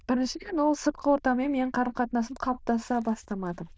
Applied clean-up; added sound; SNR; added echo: neural diffusion model UNIVERSE++.